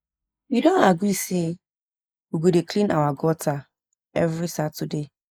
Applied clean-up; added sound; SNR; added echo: neural mask model Resemble Enhance denoiser.